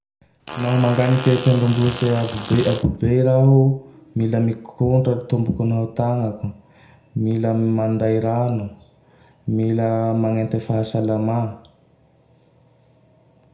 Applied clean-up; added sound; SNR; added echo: none; Fart; 11 dB; reverberation time 0.5 s.